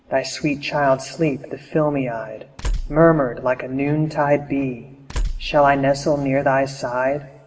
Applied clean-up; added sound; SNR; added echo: none; Tools; 10 dB; reverberation time 1.2 s.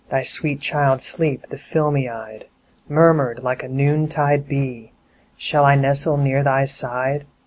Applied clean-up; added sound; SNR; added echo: none; none; none; none.